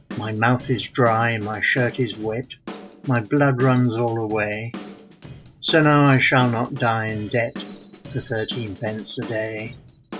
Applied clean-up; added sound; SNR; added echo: none; Drum / Drum kit; 17 dB; none.